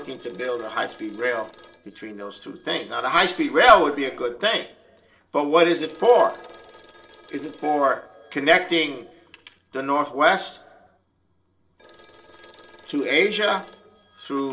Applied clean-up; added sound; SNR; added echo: neural separator model SepFormer DNS4.